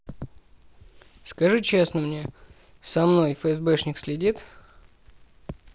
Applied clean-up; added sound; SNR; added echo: none; none; none; none.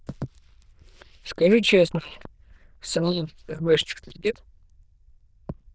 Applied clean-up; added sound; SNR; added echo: neural diffusion model UNIVERSE++.